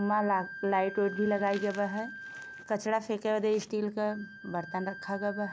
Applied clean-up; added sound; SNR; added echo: none; Wind instrument, woodwind instrument; 14 dB; none.